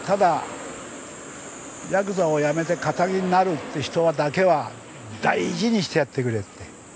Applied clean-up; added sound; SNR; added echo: none; none; none; none.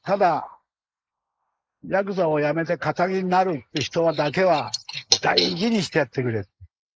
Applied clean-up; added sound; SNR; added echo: neural mask model Resemble Enhance denoiser.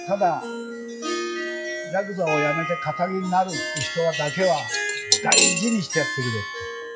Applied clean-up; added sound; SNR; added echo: classical method log-MMSE.